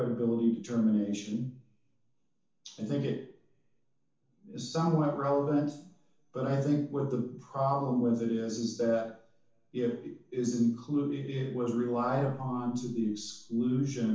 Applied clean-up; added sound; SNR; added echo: none; none; none; reverberation time 0.9 s.